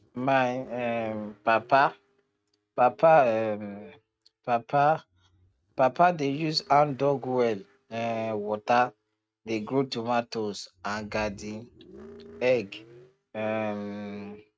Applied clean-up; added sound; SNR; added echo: neural mask model RNNoise.